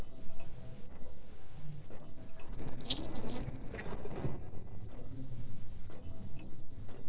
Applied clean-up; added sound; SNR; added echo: neural separator model SepFormer DNS4.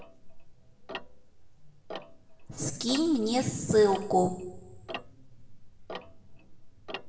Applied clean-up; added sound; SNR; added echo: none; Tick-tock; 12 dB; reverberation time 0.9 s.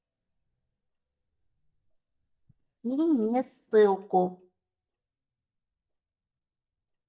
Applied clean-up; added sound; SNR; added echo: neural mask model DeepFilterNet 3.